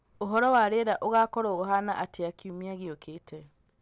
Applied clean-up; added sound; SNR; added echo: none; none; none; none.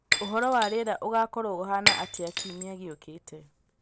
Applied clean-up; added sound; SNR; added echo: none; Shatter; 1 dB; none.